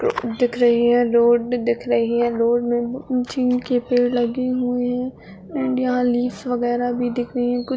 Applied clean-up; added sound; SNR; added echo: none; none; none; none.